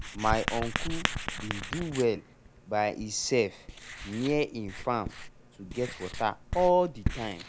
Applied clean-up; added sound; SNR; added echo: none; Writing; 6 dB; none.